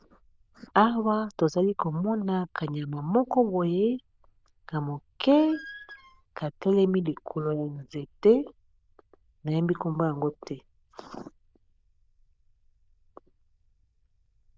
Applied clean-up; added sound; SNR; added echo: neural diffusion model UNIVERSE++.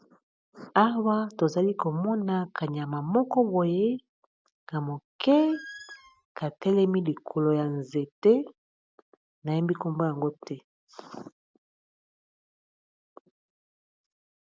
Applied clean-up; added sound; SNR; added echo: none; Squeak; 17 dB; none.